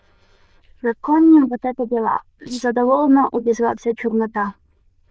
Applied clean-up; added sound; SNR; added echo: neural diffusion model UNIVERSE++.